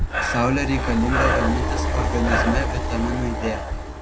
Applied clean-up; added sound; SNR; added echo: none; Breathing; -3 dB; none.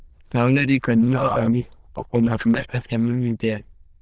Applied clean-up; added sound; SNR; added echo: neural diffusion model UNIVERSE++.